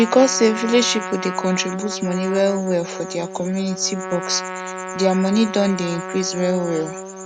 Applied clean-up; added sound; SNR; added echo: none; Trumpet; 10 dB; none.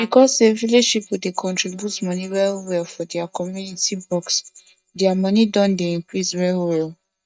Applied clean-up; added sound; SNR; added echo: neural mask model DeepFilterNet 3.